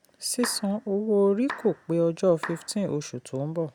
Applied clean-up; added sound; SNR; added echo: none; Clapping; 14 dB; none.